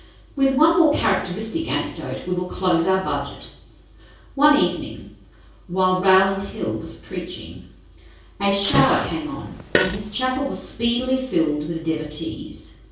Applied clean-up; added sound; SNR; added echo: none; Fart; 2 dB; reverberation time 0.6 s.